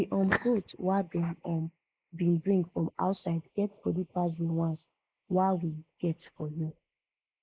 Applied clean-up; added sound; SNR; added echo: neural mask model Resemble Enhance denoiser.